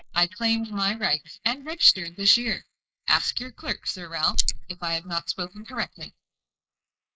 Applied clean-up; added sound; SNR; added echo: neural mask model Resemble Enhance denoiser.